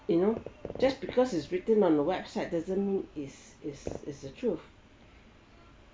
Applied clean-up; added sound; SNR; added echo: none; none; none; none.